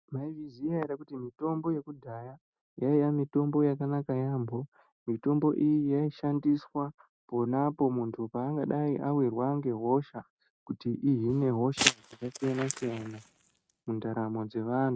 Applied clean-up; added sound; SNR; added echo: neural mask model RNNoise.